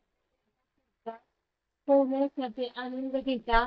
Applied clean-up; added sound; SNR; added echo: neural mask model DeepFilterNet 3.